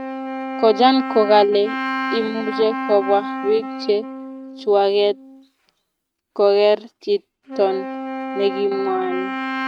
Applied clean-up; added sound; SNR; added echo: neural mask model RNNoise.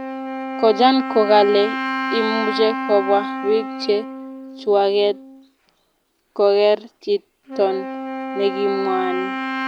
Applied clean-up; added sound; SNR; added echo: none; Wind instrument, woodwind instrument; 7 dB; none.